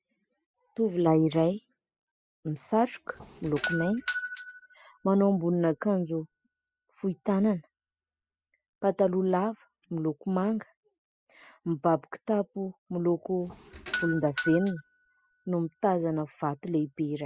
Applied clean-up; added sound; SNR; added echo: classical method spectral subtraction.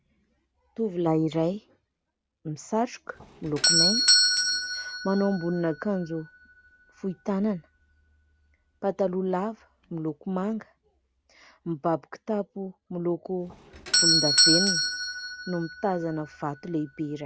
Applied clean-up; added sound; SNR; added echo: none; Doorbell; -1 dB; none.